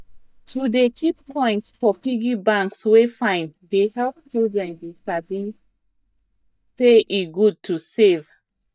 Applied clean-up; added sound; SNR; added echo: neural mask model DeepFilterNet 3.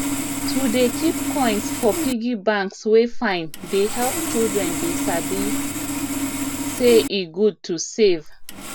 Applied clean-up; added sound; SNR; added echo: none; Sawing; 4 dB; none.